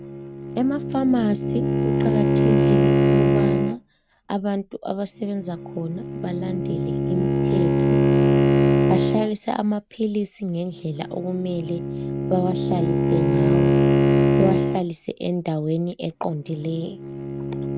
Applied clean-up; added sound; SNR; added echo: neural mask model RNNoise.